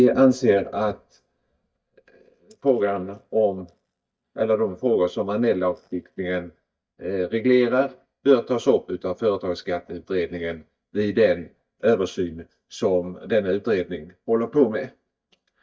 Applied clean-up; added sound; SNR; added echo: neural mask model DeepFilterNet 3.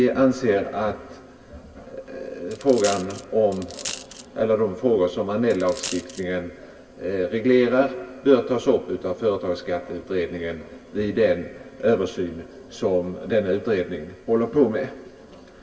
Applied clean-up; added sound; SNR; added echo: none; Coin (dropping); 12 dB; reverberation time 0.1 s.